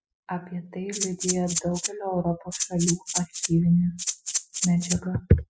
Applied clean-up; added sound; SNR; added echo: classical method spectral subtraction.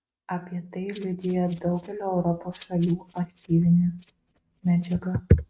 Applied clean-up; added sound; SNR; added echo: neural mask model RNNoise.